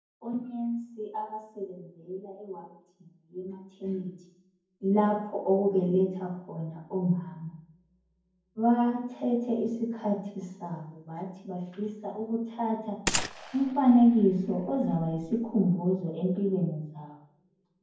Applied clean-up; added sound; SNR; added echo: none; Gunshot, gunfire; 8 dB; reverberation time 0.9 s.